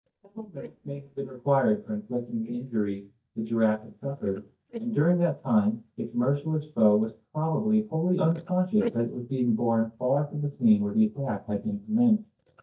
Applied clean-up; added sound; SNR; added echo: neural mask model DeepFilterNet 3.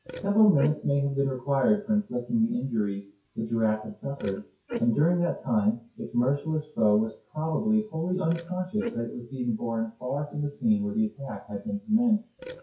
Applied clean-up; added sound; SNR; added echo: classical method WPE with log-MMSE.